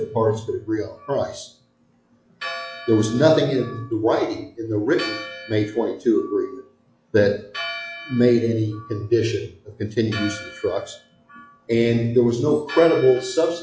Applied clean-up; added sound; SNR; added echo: classical method log-MMSE.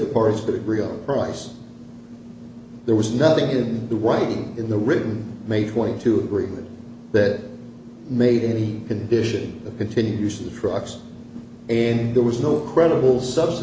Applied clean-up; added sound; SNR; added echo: none; none; none; none.